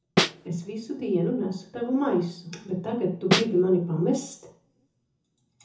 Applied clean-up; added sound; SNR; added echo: none; Snare drum; -4 dB; reverberation time 0.6 s.